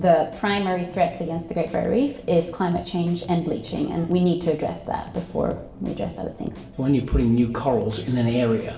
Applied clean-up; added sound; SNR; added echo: none; Drum kit; 19 dB; reverberation time 0.7 s.